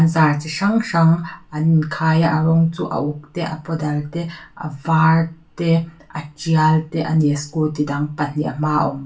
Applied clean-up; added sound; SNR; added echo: none; none; none; reverberation time 0.3 s.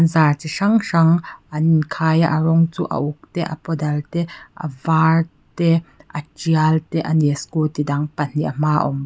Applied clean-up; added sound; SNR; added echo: none; none; none; none.